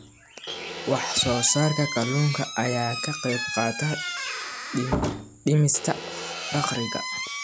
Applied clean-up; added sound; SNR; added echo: none; Squeak / Slam; 6 dB; none.